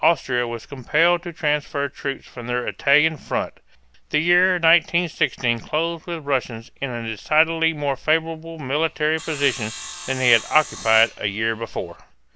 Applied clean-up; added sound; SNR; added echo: none; Sawing; 14 dB; none.